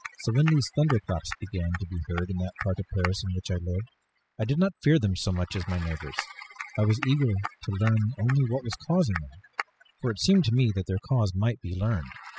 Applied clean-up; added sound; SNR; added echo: classical method spectral subtraction.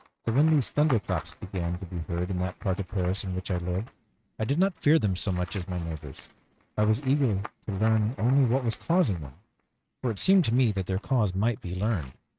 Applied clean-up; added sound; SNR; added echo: neural mask model RNNoise.